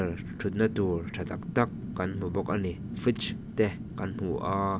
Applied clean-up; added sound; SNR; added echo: none; Fire; 8 dB; none.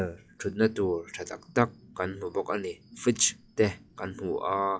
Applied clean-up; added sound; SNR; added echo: classical method log-MMSE.